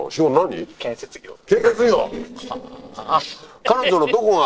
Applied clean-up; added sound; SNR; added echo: neural separator model SepFormer DNS4.